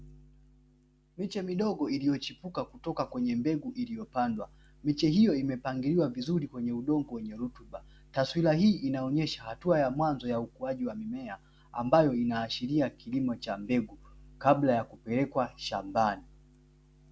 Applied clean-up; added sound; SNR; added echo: none; none; none; none.